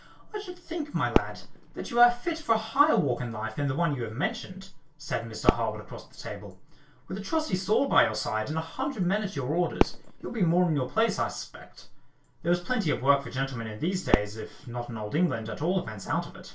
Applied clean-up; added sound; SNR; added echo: none; Fireworks; 8 dB; reverberation time 0.2 s.